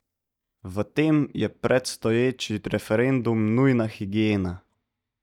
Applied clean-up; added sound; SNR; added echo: neural mask model DeepFilterNet 3.